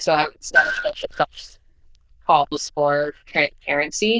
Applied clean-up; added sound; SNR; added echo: neural diffusion model UNIVERSE++.